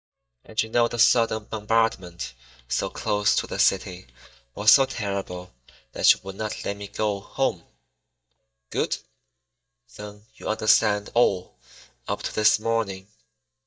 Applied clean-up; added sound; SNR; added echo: neural mask model DeepFilterNet 3.